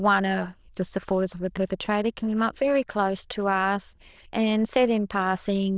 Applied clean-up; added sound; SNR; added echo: neural diffusion model UNIVERSE++.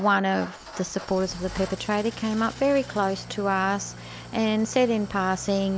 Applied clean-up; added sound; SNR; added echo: none; Idling / Engine starting; 15 dB; none.